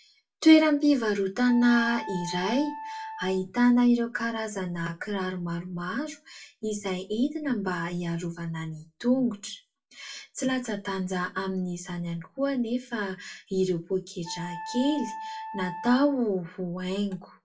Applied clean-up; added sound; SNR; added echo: none; Wind instrument, woodwind instrument; 13 dB; reverberation time 0.2 s.